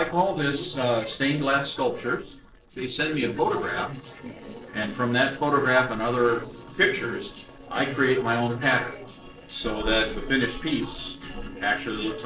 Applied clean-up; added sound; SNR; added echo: neural separator model SepFormer DNS4.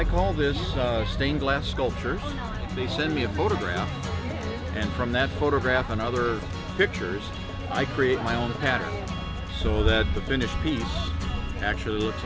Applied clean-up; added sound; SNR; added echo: none; none; none; none.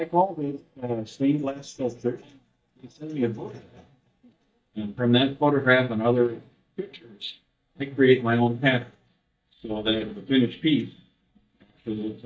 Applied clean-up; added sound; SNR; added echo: neural mask model DeepFilterNet 3.